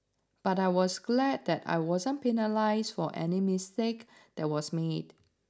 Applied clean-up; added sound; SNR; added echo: none; none; none; none.